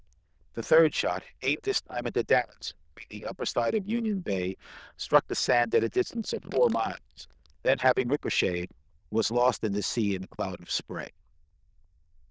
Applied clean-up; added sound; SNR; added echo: neural diffusion model UNIVERSE++.